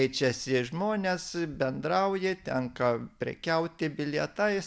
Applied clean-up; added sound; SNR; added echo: none; none; none; none.